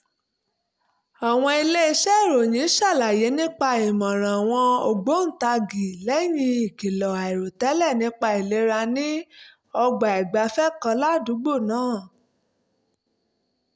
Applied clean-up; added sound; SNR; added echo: none; none; none; none.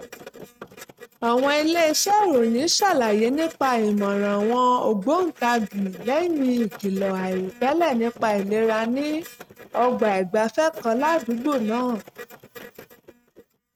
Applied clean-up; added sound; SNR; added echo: neural mask model RNNoise.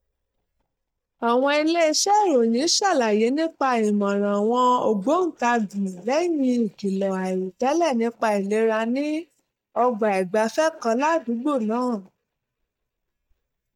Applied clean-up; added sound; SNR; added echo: neural mask model DeepFilterNet 3.